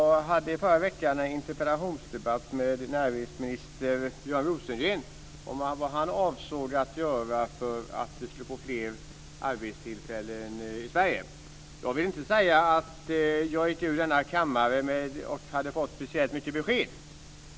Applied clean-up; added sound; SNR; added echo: none; none; none; none.